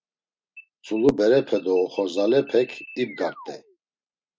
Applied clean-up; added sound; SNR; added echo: neural mask model RNNoise.